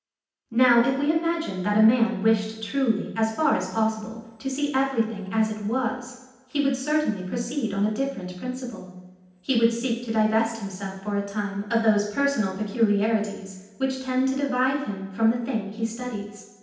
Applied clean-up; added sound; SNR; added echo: none; none; none; reverberation time 0.9 s.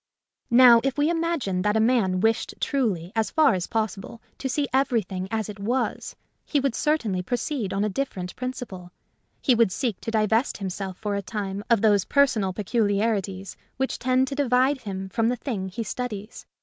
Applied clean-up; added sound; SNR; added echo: none; none; none; none.